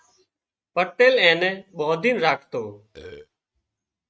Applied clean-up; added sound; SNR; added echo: neural mask model RNNoise.